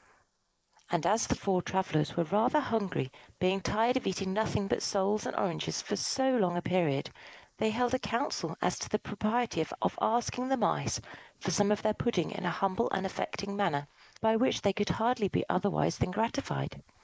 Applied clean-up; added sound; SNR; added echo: neural mask model Resemble Enhance denoiser.